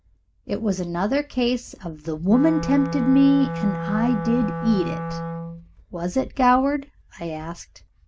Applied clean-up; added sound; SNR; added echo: none; Wind instrument, woodwind instrument; 9 dB; none.